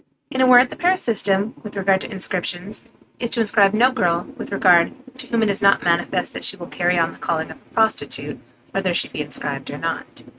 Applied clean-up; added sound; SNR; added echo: neural mask model RNNoise.